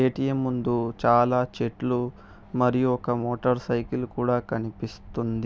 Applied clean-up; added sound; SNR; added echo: none; none; none; none.